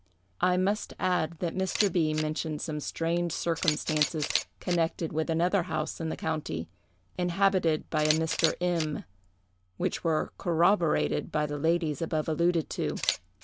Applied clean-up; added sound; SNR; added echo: none; Camera; 11 dB; none.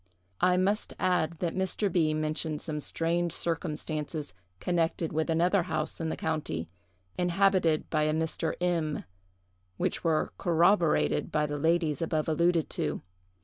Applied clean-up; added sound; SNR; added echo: none; none; none; none.